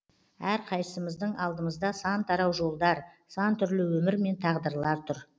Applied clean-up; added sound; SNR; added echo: none; none; none; none.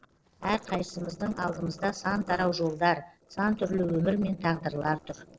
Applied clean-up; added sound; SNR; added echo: neural separator model SepFormer DNS4.